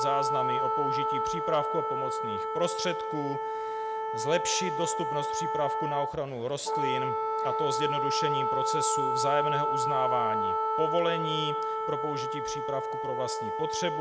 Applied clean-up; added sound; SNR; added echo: none; Wind instrument, woodwind instrument; -3 dB; none.